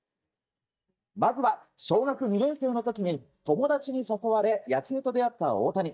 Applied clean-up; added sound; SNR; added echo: neural mask model DeepFilterNet 3.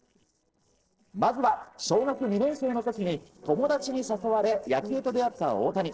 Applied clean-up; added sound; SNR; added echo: neural separator model SepFormer DNS4.